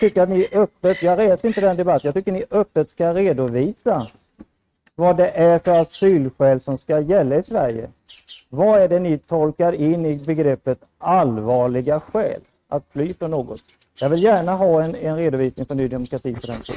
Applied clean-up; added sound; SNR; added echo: neural mask model RNNoise.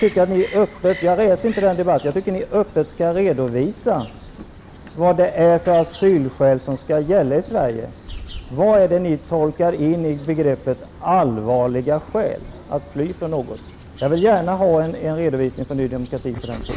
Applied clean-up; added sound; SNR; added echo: none; Bird vocalization, bird call, bird song; 19 dB; none.